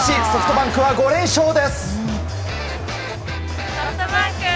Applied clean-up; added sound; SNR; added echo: none; none; none; none.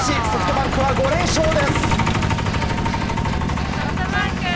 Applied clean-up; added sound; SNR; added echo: none; Truck; -2 dB; none.